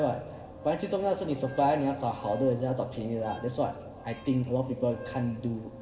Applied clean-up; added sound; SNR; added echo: none; Wind instrument, woodwind instrument; 19 dB; reverberation time 1.6 s.